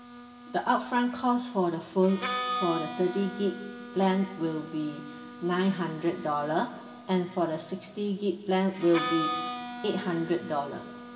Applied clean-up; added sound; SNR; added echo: none; Harmonica; 9 dB; reverberation time 2.4 s.